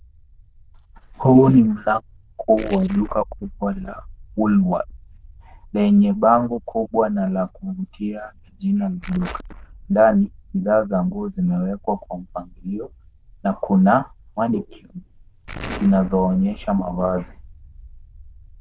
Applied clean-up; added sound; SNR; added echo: neural diffusion model UNIVERSE++.